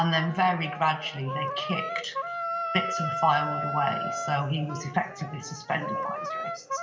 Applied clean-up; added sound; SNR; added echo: none; Wind instrument, woodwind instrument; 4 dB; reverberation time 2.1 s.